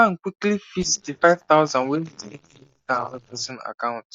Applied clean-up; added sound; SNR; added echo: neural mask model DeepFilterNet 3.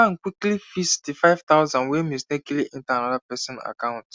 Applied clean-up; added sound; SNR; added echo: none; none; none; none.